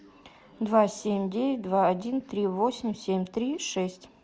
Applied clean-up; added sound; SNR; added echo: none; none; none; none.